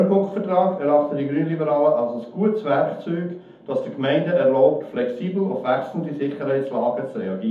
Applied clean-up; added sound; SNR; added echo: none; none; none; reverberation time 0.6 s.